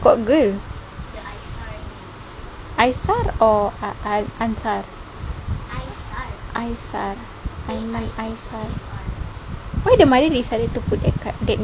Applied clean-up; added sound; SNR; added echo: none; none; none; none.